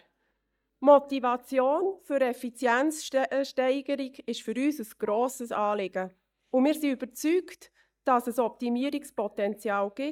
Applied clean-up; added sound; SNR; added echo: neural mask model DeepFilterNet 3.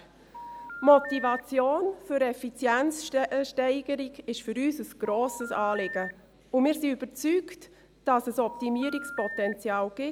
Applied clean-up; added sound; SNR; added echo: none; Telephone; 12 dB; none.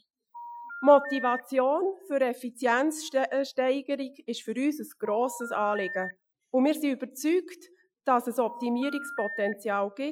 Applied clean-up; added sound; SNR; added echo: classical method Wiener filter.